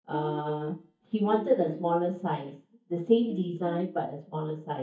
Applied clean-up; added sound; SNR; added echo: neural mask model DeepFilterNet 3.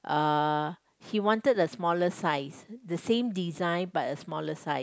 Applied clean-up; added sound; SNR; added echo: none; none; none; none.